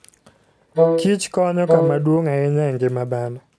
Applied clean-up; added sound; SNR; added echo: none; Wind instrument, woodwind instrument; -2 dB; none.